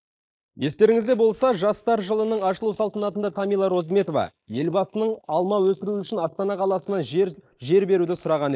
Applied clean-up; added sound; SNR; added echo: neural mask model Resemble Enhance denoiser.